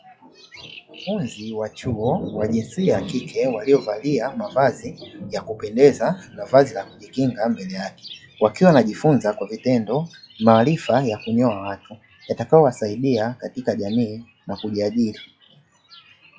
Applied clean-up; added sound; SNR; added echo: classical method log-MMSE.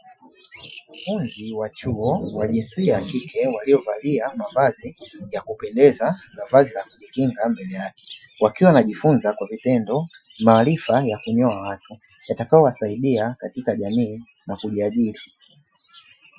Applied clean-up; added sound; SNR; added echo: classical method Wiener filter.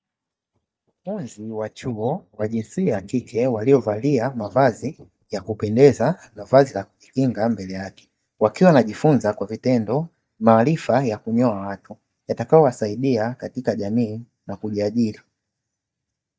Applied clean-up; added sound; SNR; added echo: neural mask model DeepFilterNet 3.